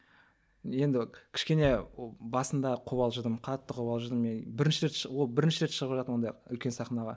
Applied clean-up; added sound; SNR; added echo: none; none; none; none.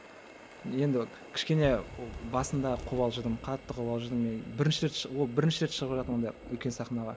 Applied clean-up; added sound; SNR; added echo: none; Thunder / Rain + Water tap, faucet; 16 dB; none.